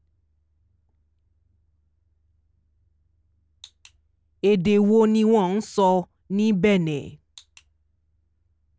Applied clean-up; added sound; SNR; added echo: none; none; none; none.